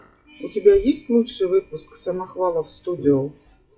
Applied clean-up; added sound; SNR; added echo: classical method WPE with log-MMSE.